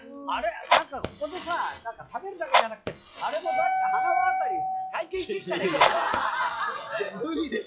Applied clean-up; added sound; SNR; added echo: classical method log-MMSE.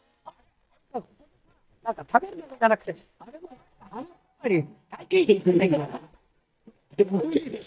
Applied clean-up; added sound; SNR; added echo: neural mask model DeepFilterNet 3.